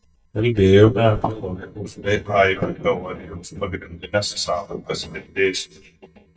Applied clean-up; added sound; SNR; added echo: neural mask model DeepFilterNet 3.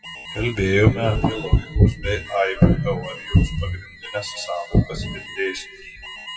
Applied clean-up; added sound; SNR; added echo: classical method WPE with log-MMSE.